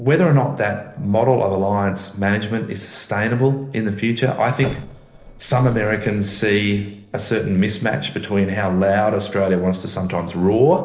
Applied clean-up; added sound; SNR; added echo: neural separator model SepFormer DNS4.